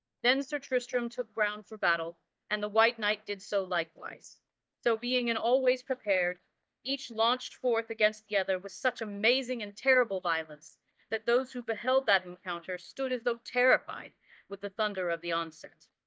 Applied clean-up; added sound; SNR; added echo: neural mask model DeepFilterNet 3.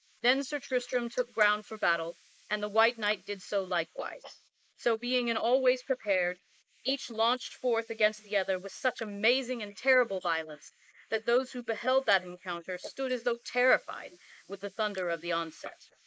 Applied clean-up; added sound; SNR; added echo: neural mask model Resemble Enhance denoiser.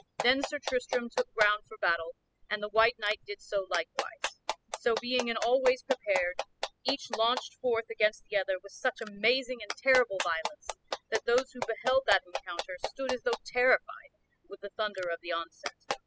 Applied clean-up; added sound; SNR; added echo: classical method spectral subtraction.